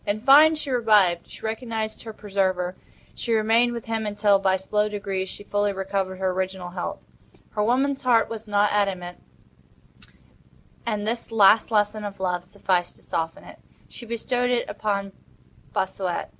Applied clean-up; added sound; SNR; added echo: none; none; none; none.